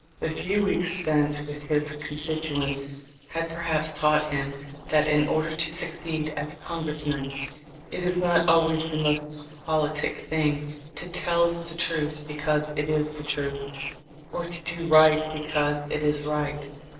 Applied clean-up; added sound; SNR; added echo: neural separator model SepFormer DNS4.